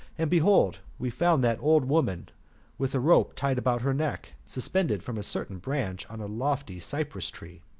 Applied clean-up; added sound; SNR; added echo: none; none; none; none.